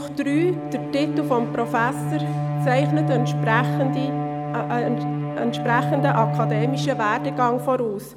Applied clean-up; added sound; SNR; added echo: none; Bowed string instrument; 1 dB; none.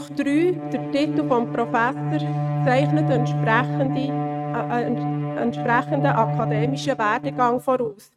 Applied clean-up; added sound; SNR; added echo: neural mask model RNNoise.